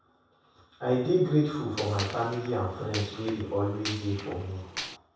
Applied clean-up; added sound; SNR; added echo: none; Gunshot, gunfire; 11 dB; reverberation time 0.7 s.